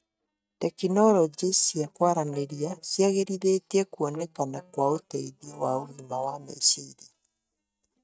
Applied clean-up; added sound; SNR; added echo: neural mask model DeepFilterNet 3.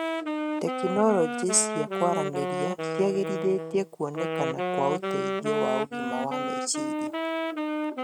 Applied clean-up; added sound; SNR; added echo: neural mask model RNNoise.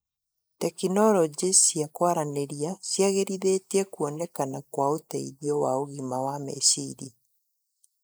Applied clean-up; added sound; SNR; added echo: neural mask model Resemble Enhance denoiser.